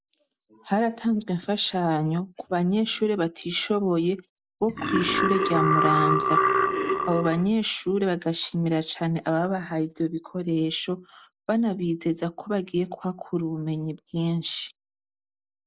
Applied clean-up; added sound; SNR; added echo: none; Burping, eructation; -3 dB; none.